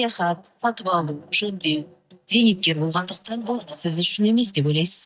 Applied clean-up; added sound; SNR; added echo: neural mask model DeepFilterNet 3.